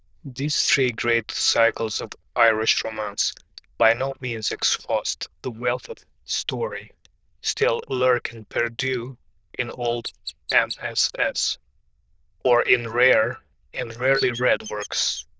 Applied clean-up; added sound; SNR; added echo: neural diffusion model UNIVERSE++.